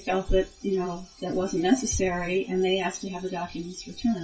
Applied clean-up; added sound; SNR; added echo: classical method WPE with log-MMSE.